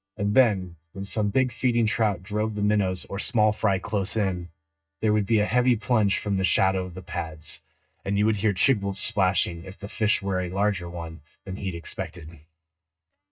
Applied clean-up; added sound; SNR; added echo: neural mask model DeepFilterNet 3.